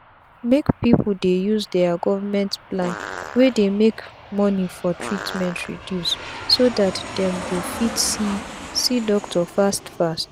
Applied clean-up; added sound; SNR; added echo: none; Fart + Aircraft; 13 dB; none.